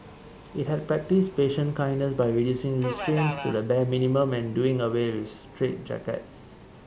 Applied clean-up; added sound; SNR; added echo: none; Subway, metro, underground; 14 dB; none.